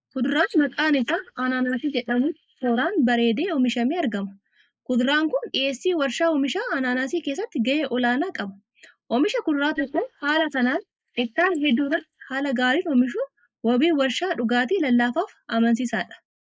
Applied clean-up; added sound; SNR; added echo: neural mask model Resemble Enhance denoiser.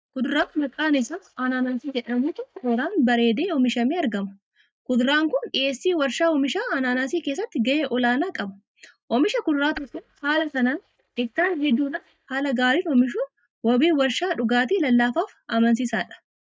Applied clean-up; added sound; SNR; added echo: neural mask model DeepFilterNet 3.